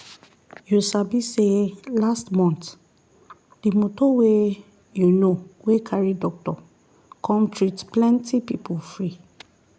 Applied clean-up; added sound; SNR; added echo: none; none; none; none.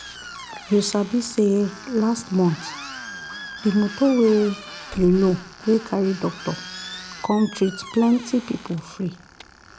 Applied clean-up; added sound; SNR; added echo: none; Tools + Squeak; 15 dB; none.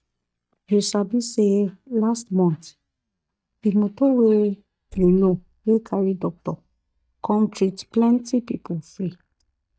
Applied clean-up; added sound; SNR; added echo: neural mask model DeepFilterNet 3.